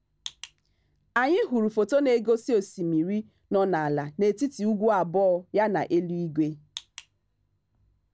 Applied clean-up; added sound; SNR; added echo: none; none; none; none.